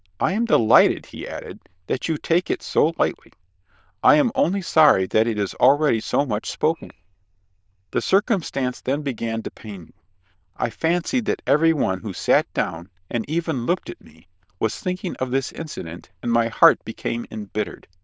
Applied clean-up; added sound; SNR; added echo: neural diffusion model UNIVERSE++.